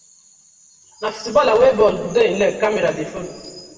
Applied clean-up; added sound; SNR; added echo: none; none; none; reverberation time 1.8 s.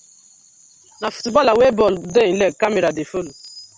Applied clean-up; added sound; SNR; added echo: none; none; none; none.